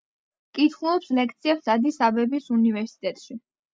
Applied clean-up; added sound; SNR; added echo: none; none; none; none.